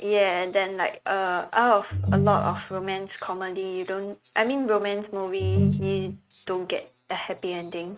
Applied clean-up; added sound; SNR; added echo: neural mask model RNNoise.